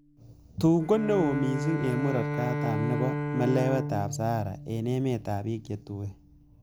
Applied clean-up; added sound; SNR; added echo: none; Bowed string instrument; 5 dB; none.